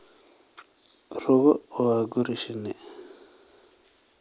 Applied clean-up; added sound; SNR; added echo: none; none; none; none.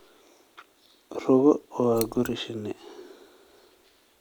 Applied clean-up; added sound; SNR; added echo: none; Scissors; 11 dB; none.